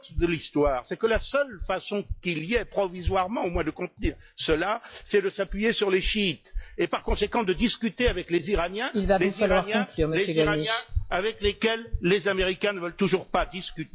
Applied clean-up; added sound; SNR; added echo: classical method log-MMSE.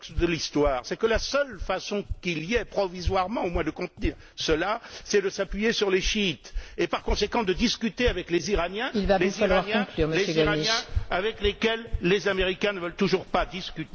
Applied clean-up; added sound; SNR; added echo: none; Walk, footsteps; 10 dB; none.